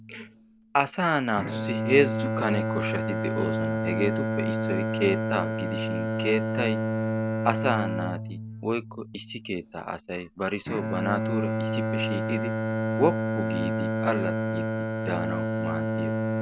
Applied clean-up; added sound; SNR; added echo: none; Bowed string instrument; -1 dB; none.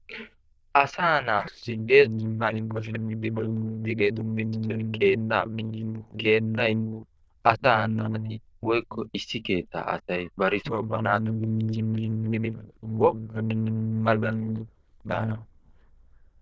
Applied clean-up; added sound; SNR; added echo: neural diffusion model UNIVERSE++.